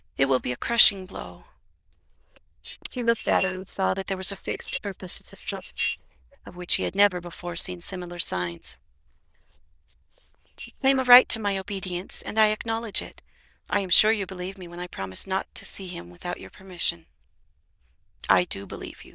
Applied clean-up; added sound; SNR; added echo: neural diffusion model UNIVERSE++.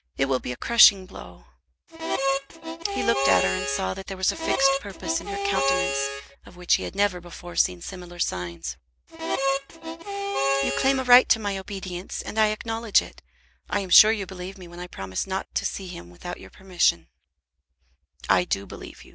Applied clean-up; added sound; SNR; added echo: none; Harmonica; 0 dB; none.